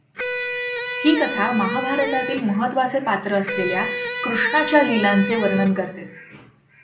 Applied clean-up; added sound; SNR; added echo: none; Electric guitar; 6 dB; reverberation time 0.5 s.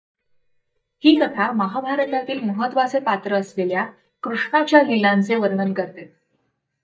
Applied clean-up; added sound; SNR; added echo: neural mask model DeepFilterNet 3.